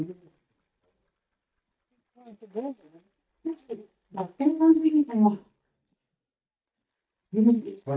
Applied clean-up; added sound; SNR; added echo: neural mask model DeepFilterNet 3.